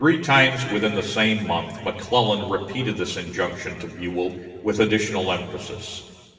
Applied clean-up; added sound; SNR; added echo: none; none; none; reverberation time 2.2 s.